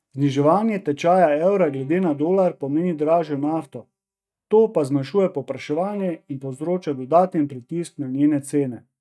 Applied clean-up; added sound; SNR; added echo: neural mask model DeepFilterNet 3.